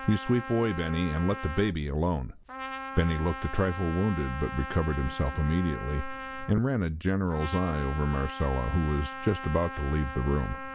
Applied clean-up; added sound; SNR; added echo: none; Trumpet; 11 dB; none.